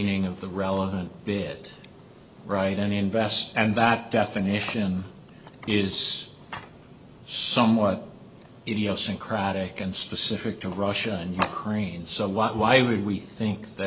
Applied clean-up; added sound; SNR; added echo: none; none; none; none.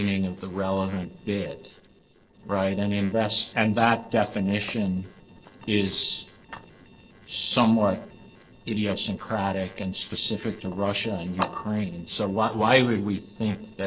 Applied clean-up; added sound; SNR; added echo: neural separator model SepFormer DNS4.